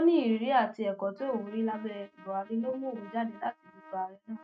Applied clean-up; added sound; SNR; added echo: neural mask model RNNoise.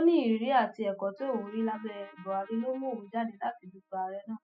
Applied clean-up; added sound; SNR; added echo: classical method spectral subtraction.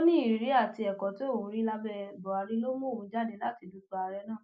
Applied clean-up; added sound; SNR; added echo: none; none; none; none.